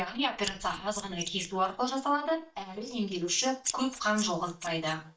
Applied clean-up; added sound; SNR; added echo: neural mask model DeepFilterNet 3.